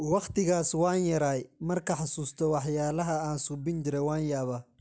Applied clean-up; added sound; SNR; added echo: none; none; none; none.